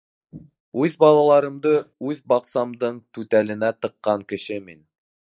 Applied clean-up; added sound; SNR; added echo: neural mask model Resemble Enhance denoiser.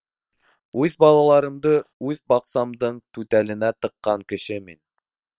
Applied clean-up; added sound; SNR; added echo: neural separator model SepFormer WHAM!.